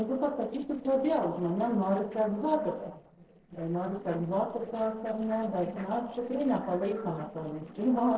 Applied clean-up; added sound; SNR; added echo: neural separator model SepFormer DNS4.